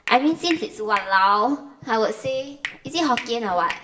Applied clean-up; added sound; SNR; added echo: none; Hands; 15 dB; reverberation time 0.7 s.